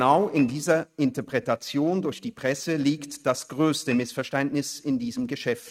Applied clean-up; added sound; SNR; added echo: neural mask model RNNoise.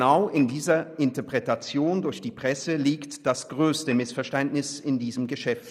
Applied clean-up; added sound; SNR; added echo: neural mask model Resemble Enhance denoiser.